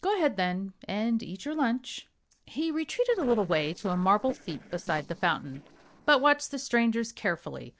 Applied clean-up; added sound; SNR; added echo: neural separator model SepFormer DNS4.